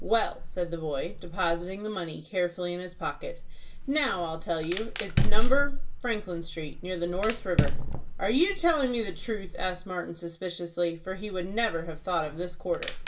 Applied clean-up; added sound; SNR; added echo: none; Fire; -3 dB; reverberation time 0.2 s.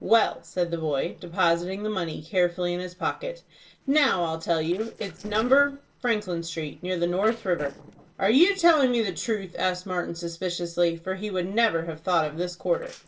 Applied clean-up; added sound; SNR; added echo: neural separator model SepFormer DNS4.